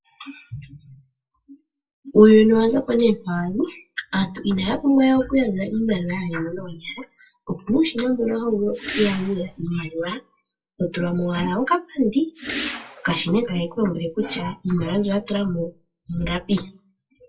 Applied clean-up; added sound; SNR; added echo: classical method WPE with log-MMSE.